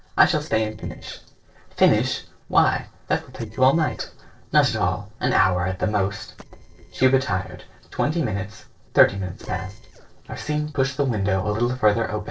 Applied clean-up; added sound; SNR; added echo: neural separator model SepFormer DNS4.